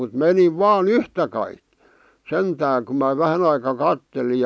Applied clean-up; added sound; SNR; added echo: none; none; none; none.